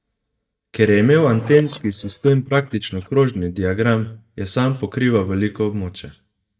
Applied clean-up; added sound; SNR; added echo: neural mask model DeepFilterNet 3.